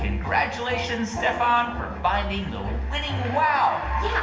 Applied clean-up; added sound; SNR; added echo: none; none; none; reverberation time 0.7 s.